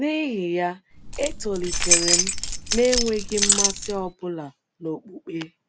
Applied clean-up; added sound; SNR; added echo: none; Keys jangling; -4 dB; none.